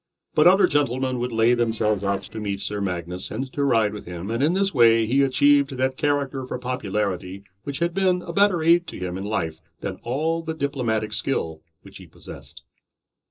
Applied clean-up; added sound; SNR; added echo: neural separator model SepFormer DNS4.